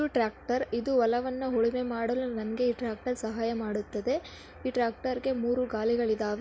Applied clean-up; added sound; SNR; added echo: none; none; none; none.